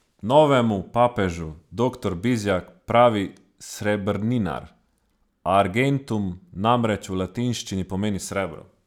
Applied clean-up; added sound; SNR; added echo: none; none; none; none.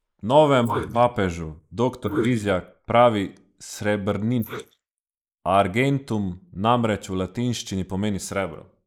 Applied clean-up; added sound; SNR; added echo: neural mask model Resemble Enhance denoiser.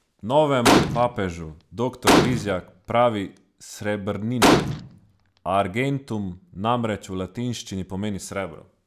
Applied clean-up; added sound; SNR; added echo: none; Gunshot, gunfire; -4 dB; none.